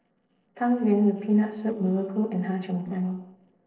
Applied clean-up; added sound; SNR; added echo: neural separator model SepFormer DNS4.